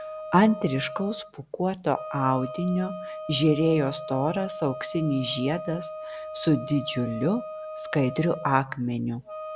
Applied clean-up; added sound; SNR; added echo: none; Wind instrument, woodwind instrument; 11 dB; none.